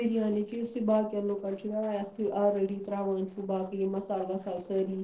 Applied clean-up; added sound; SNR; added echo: neural separator model SepFormer DNS4.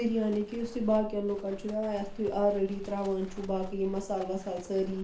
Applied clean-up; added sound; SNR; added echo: none; Livestock, farm animals, working animals; 13 dB; reverberation time 0.4 s.